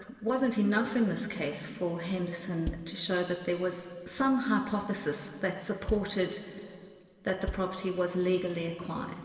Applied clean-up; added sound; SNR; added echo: none; Bass drum; 12 dB; reverberation time 2.5 s.